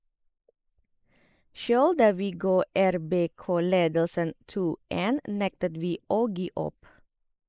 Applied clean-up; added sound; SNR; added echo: neural mask model Resemble Enhance denoiser.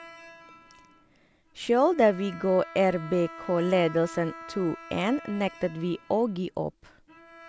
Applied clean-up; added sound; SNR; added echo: none; Bowed string instrument; 18 dB; none.